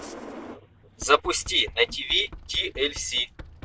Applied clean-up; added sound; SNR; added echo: none; Knock; 16 dB; none.